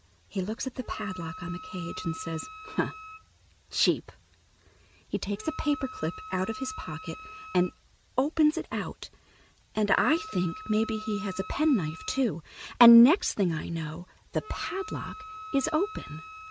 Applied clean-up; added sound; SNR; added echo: none; Wind instrument, woodwind instrument; 16 dB; none.